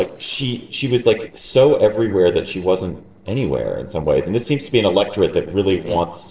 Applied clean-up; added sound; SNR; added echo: neural separator model SepFormer DNS4.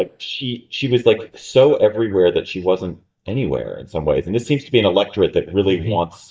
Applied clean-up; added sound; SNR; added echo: neural mask model DeepFilterNet 3.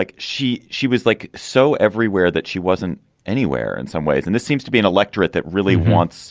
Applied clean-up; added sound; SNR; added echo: none; none; none; none.